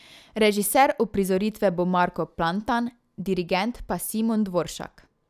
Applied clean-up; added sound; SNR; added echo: none; none; none; none.